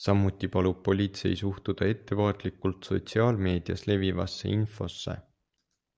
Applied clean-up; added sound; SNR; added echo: none; none; none; none.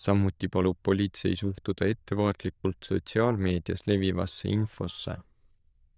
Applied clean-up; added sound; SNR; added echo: neural diffusion model UNIVERSE++.